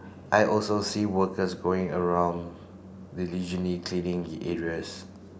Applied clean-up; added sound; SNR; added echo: none; none; none; none.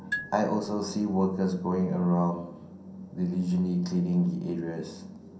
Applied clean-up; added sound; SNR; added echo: none; Marimba, xylophone; 12 dB; reverberation time 0.6 s.